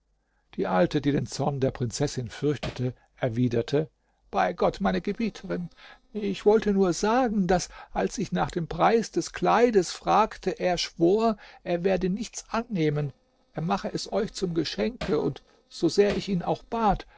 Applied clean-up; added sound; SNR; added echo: neural separator model SepFormer DNS4.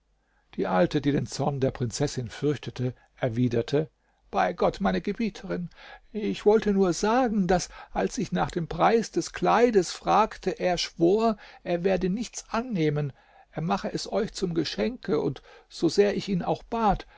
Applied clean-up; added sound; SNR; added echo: none; none; none; none.